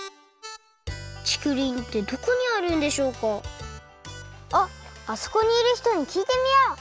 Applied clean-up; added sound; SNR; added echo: none; none; none; none.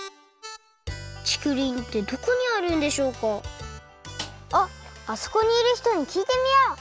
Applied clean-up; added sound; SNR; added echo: none; Snare drum; 17 dB; none.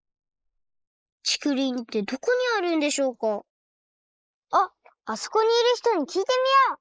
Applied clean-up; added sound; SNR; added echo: neural mask model Resemble Enhance denoiser.